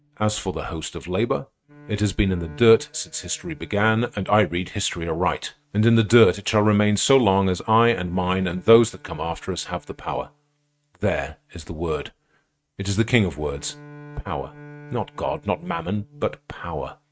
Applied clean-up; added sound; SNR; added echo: neural mask model RNNoise.